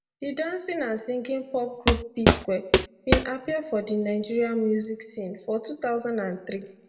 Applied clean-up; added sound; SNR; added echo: none; Walk, footsteps; -4 dB; reverberation time 1.1 s.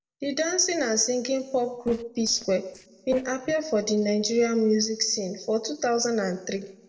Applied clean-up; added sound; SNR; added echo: neural separator model SepFormer DNS4.